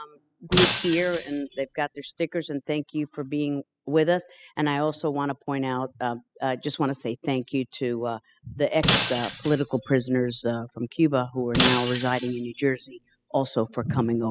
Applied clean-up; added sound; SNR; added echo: classical method spectral subtraction.